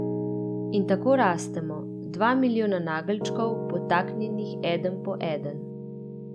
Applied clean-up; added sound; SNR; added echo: none; Piano; 5 dB; none.